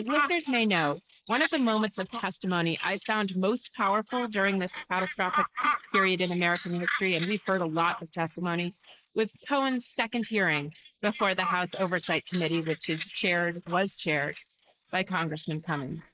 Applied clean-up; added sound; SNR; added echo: neural mask model Resemble Enhance denoiser.